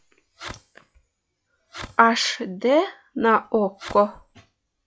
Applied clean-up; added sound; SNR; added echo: classical method log-MMSE.